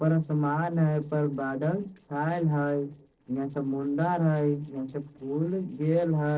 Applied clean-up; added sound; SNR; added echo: neural separator model SepFormer DNS4.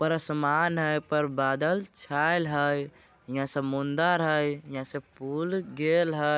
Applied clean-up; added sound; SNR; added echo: none; none; none; none.